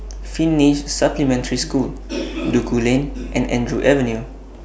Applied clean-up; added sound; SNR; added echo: none; none; none; none.